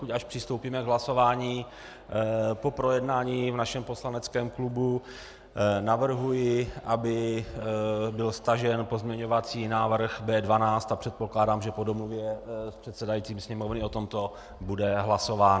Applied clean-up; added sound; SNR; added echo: none; none; none; none.